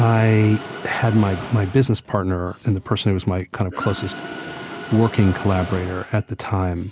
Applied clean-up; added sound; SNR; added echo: none; Mechanisms; 14 dB; none.